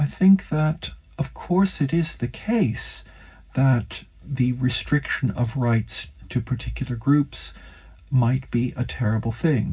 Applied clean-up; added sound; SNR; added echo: none; none; none; reverberation time 0.4 s.